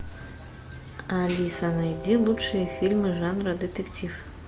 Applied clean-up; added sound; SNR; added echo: none; Train; 12 dB; none.